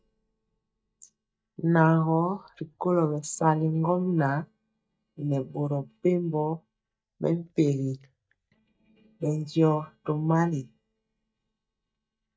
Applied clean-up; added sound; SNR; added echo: neural mask model DeepFilterNet 3.